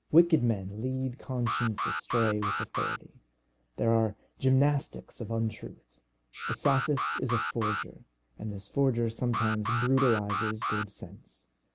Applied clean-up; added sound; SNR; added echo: neural mask model Resemble Enhance denoiser.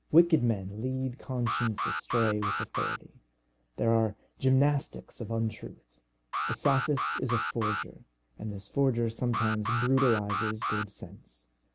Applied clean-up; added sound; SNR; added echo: none; Alarm; 3 dB; none.